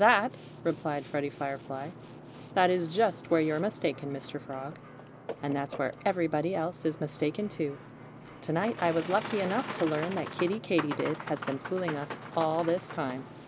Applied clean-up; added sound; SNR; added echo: none; Boat, Water vehicle; 12 dB; none.